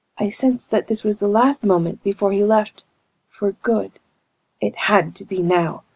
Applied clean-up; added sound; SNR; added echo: none; none; none; none.